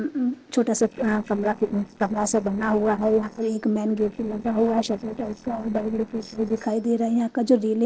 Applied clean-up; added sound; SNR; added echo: neural separator model SepFormer DNS4.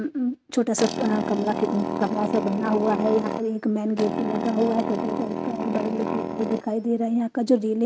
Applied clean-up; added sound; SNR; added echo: neural mask model RNNoise.